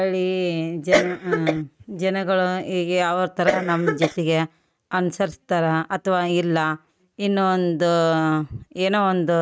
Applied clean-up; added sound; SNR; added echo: neural mask model RNNoise.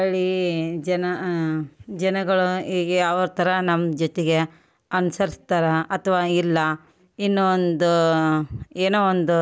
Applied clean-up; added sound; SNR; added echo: none; none; none; none.